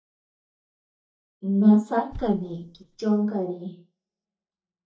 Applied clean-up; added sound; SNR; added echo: neural mask model DeepFilterNet 3.